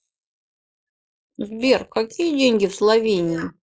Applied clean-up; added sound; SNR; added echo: neural mask model Resemble Enhance denoiser.